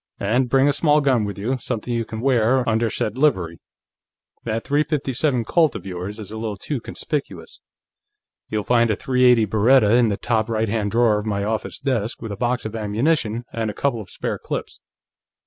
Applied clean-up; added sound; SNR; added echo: none; none; none; none.